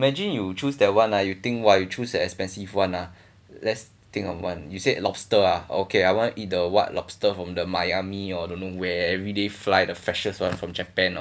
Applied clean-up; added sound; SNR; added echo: none; none; none; none.